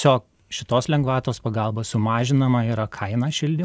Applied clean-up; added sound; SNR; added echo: none; none; none; none.